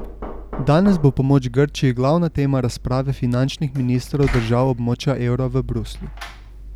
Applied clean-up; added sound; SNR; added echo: none; Knock; 13 dB; none.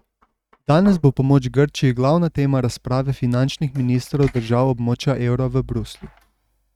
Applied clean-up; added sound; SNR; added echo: neural mask model RNNoise.